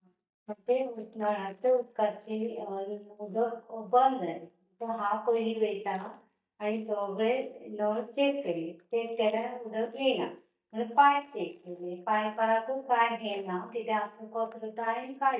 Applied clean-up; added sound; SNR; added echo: neural mask model DeepFilterNet 3.